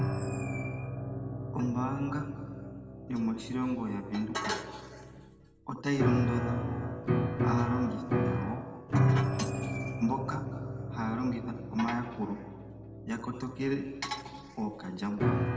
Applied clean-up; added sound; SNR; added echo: none; Piano; -2 dB; reverberation time 1.6 s.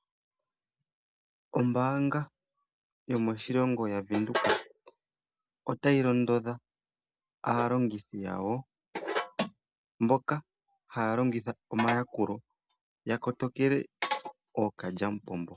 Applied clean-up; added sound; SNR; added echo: none; none; none; none.